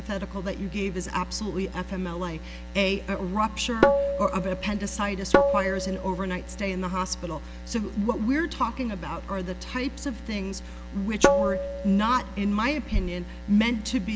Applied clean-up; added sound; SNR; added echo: none; Tabla; -2 dB; none.